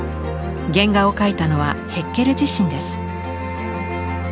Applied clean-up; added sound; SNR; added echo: none; Wind instrument, woodwind instrument; 16 dB; none.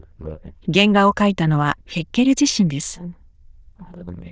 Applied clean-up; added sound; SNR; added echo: neural diffusion model UNIVERSE++.